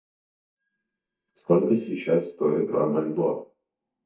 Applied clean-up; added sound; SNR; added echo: neural mask model DeepFilterNet 3.